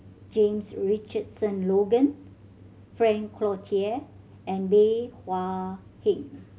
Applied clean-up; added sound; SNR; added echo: none; none; none; none.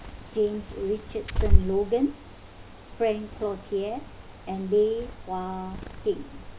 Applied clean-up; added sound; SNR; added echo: none; Bird; 0 dB; none.